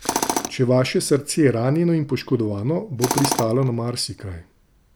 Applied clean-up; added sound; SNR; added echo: none; Tools; 8 dB; none.